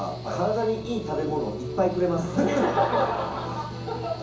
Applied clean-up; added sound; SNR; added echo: none; Mechanical fan; 13 dB; reverberation time 0.7 s.